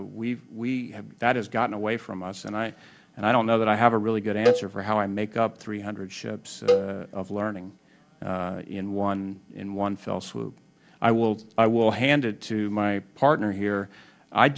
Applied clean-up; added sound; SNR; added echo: none; Cowbell; 3 dB; none.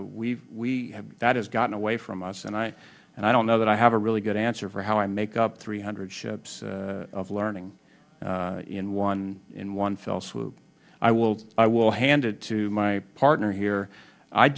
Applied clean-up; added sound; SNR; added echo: none; none; none; none.